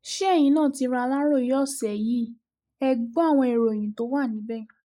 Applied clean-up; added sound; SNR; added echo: neural mask model Resemble Enhance denoiser.